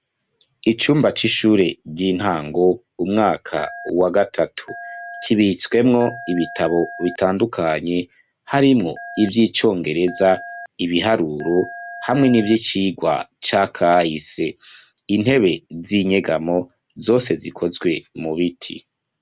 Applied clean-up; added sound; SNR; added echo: none; Telephone; 16 dB; none.